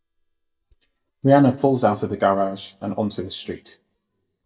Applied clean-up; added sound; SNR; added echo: neural mask model DeepFilterNet 3.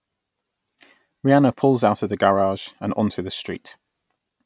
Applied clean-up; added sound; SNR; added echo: none; none; none; none.